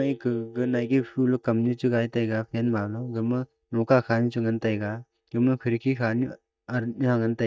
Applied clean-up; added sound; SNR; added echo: neural mask model DeepFilterNet 3.